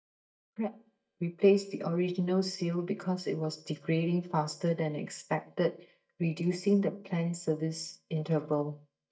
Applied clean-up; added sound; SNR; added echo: neural mask model DeepFilterNet 3.